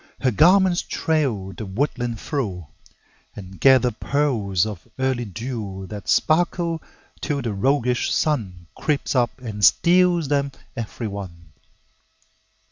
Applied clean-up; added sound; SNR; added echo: none; none; none; none.